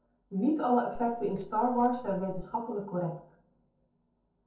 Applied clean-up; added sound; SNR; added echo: neural separator model SepFormer DNS4.